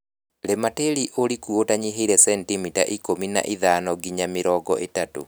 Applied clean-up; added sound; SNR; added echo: none; none; none; none.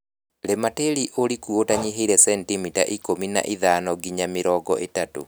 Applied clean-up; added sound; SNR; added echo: none; Breathing; 18 dB; none.